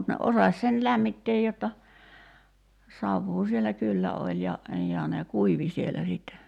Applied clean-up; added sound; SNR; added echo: none; none; none; none.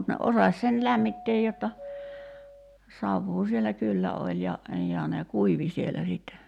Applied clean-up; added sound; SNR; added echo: none; Doorbell; 15 dB; none.